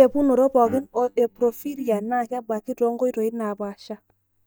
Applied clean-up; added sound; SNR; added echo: neural mask model DeepFilterNet 3.